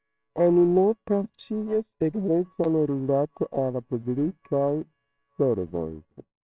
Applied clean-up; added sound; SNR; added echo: neural separator model SepFormer WHAMR!.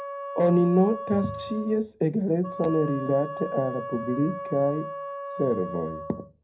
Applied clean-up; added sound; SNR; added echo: none; Wind instrument, woodwind instrument; 10 dB; reverberation time 0.5 s.